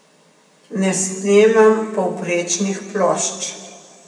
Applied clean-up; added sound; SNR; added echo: none; none; none; reverberation time 1.6 s.